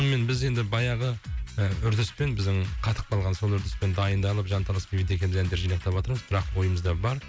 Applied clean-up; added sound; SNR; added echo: none; none; none; none.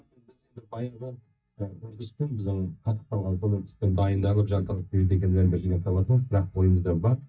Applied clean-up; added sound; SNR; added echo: neural mask model DeepFilterNet 3.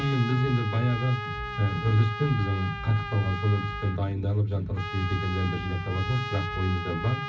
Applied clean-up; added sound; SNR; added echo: none; Trumpet; 9 dB; reverberation time 0.4 s.